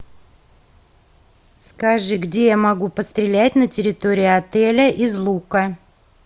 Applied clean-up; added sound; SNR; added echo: none; none; none; none.